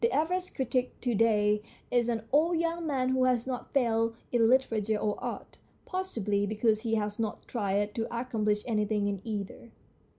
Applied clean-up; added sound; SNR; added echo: none; none; none; none.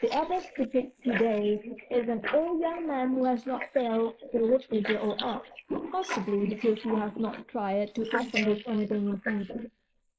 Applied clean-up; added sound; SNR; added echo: neural mask model Resemble Enhance denoiser.